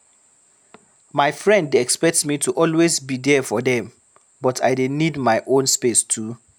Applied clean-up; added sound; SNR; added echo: none; none; none; none.